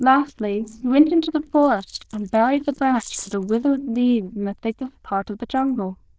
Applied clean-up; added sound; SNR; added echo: neural diffusion model UNIVERSE++.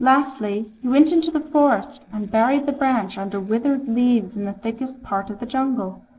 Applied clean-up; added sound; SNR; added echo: neural separator model SepFormer DNS4.